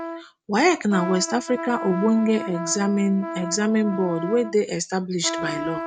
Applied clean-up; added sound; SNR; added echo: neural mask model RNNoise.